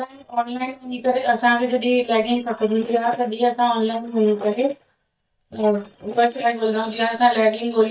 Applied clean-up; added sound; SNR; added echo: neural mask model DeepFilterNet 3.